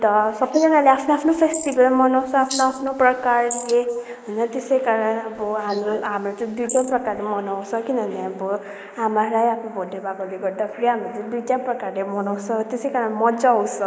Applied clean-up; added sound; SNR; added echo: neural mask model Resemble Enhance denoiser.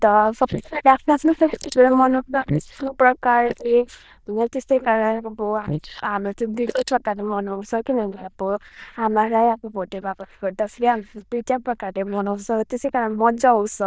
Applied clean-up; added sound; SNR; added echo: neural diffusion model UNIVERSE++.